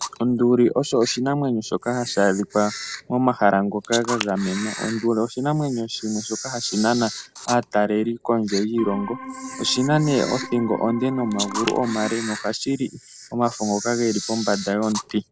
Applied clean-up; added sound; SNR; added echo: none; Organ + Camera; 11 dB; none.